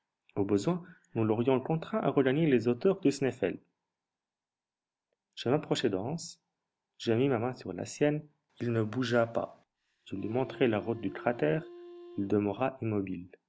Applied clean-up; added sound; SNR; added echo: none; Wind instrument, woodwind instrument; 18 dB; none.